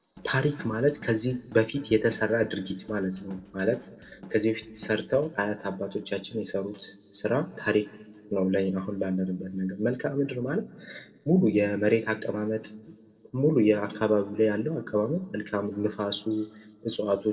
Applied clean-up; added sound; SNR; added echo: neural separator model SepFormer DNS4.